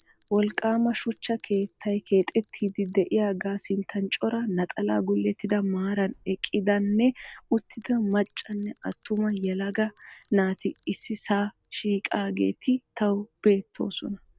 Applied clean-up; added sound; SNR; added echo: none; Bell; 14 dB; none.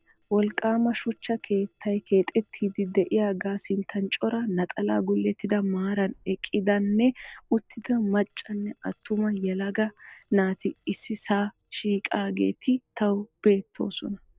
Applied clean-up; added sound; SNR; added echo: neural separator model SepFormer DNS4.